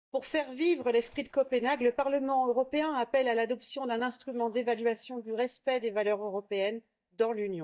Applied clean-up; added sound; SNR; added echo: neural mask model DeepFilterNet 3.